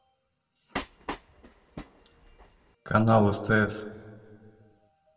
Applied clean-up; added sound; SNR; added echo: none; Train; 12 dB; reverberation time 1.2 s.